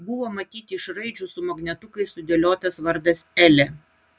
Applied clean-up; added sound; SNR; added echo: none; none; none; none.